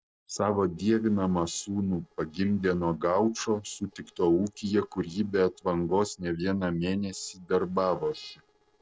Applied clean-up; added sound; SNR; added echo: neural separator model SepFormer DNS4.